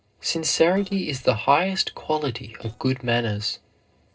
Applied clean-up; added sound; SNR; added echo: neural separator model SepFormer DNS4.